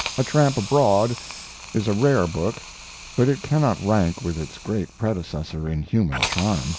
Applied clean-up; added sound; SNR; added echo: none; Hiss; 12 dB; none.